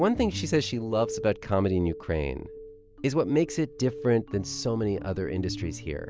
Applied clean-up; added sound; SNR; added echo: none; none; none; none.